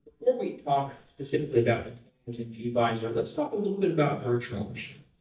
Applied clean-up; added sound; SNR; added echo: neural mask model DeepFilterNet 3.